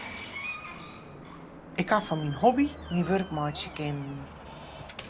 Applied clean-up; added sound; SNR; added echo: none; Door; 11 dB; none.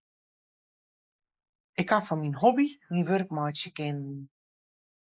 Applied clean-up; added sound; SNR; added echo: neural mask model Resemble Enhance denoiser.